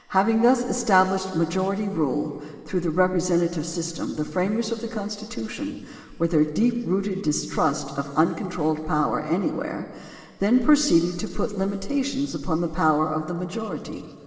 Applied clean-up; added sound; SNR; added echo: none; none; none; reverberation time 2.8 s.